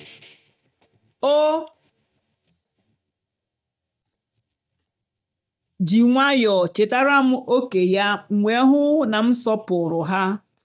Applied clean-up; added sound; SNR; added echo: neural mask model DeepFilterNet 3.